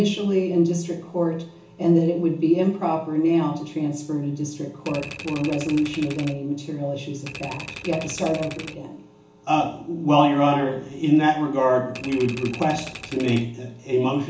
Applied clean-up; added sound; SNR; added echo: none; Typewriter; 15 dB; reverberation time 0.8 s.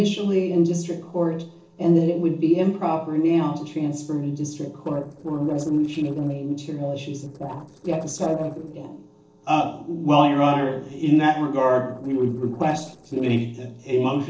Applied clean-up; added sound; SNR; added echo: neural separator model SepFormer DNS4.